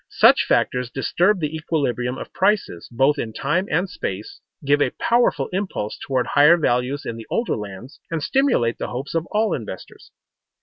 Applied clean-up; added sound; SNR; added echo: none; none; none; none.